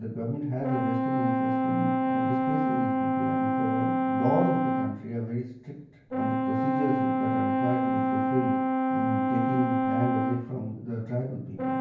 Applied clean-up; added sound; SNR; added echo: none; Brass instrument; -5 dB; reverberation time 0.9 s.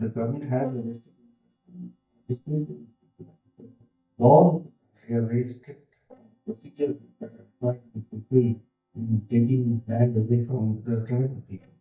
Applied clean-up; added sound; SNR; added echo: neural mask model DeepFilterNet 3.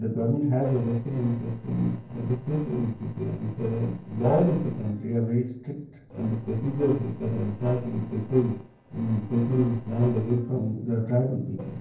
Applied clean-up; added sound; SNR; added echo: neural separator model SepFormer DNS4.